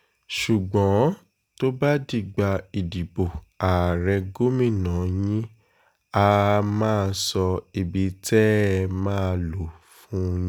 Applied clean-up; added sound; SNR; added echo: none; none; none; none.